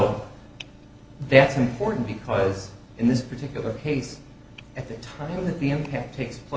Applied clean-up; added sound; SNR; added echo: none; none; none; none.